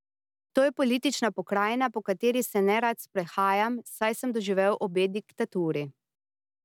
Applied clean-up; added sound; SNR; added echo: none; none; none; none.